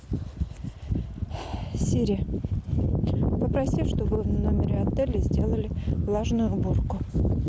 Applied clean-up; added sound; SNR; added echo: none; none; none; none.